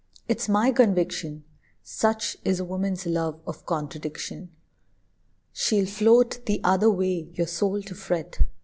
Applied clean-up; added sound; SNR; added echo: none; none; none; none.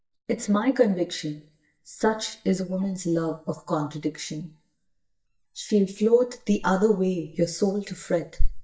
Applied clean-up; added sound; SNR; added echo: neural mask model DeepFilterNet 3.